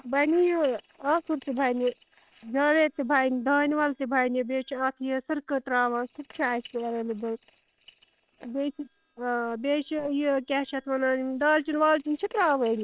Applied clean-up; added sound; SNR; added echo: neural separator model SepFormer WHAM!.